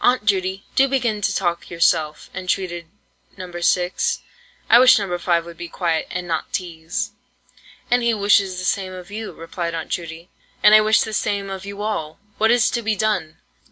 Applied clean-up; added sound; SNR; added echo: none; none; none; none.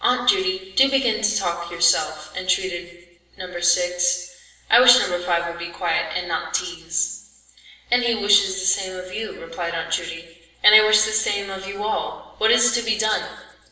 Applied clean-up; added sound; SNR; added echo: none; none; none; reverberation time 0.9 s.